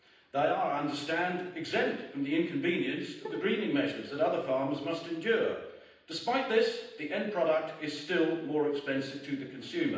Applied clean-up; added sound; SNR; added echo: none; Bowed string instrument; 13 dB; reverberation time 0.9 s.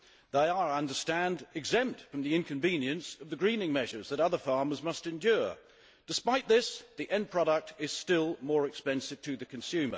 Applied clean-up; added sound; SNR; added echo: none; none; none; none.